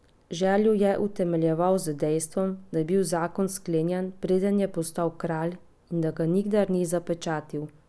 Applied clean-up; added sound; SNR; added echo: none; none; none; none.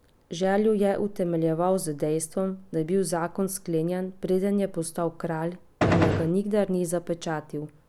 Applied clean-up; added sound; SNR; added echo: none; Gunshot, gunfire; -4 dB; none.